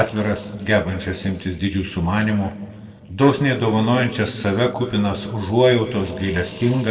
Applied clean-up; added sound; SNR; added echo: neural separator model SepFormer DNS4.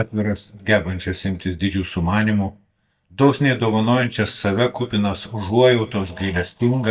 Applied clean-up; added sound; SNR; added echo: neural mask model DeepFilterNet 3.